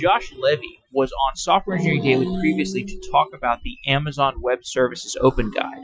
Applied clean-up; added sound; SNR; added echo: classical method Wiener filter.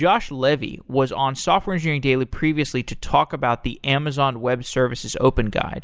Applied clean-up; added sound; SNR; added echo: none; none; none; none.